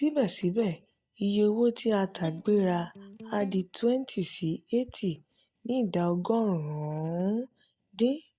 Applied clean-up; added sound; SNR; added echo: neural mask model DeepFilterNet 3.